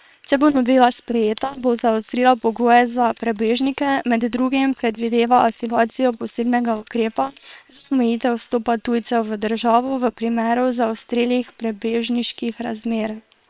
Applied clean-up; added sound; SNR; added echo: neural separator model SepFormer WHAM!.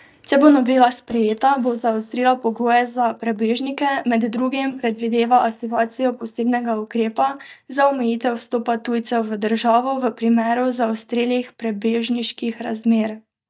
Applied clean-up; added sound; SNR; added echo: neural mask model DeepFilterNet 3.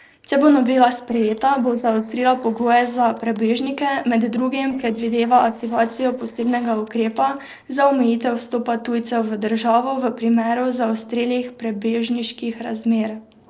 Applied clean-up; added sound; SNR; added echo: neural separator model SepFormer DNS4.